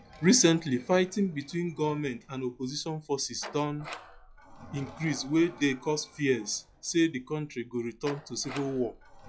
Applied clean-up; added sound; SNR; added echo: classical method log-MMSE.